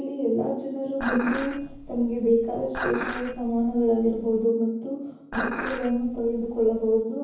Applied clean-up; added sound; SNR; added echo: none; Dishes, pots, and pans; 9 dB; reverberation time 0.9 s.